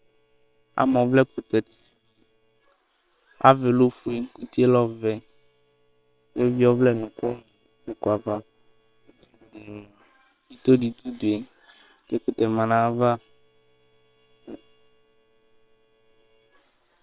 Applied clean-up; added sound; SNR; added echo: neural separator model SepFormer WHAM!.